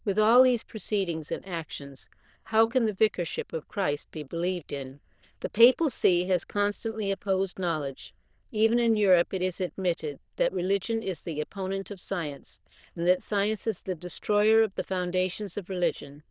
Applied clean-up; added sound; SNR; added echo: neural diffusion model UNIVERSE++.